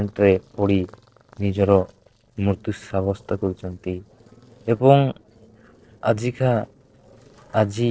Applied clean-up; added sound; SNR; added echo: neural separator model SepFormer DNS4.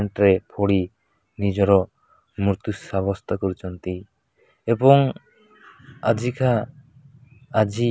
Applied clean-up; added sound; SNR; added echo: none; none; none; none.